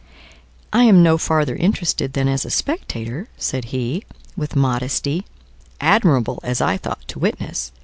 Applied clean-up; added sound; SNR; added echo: none; none; none; none.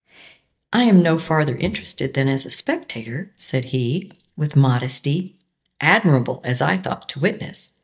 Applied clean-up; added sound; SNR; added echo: neural mask model DeepFilterNet 3.